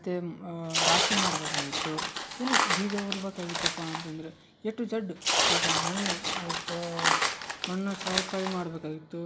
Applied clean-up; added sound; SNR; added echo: none; Tearing; -5 dB; none.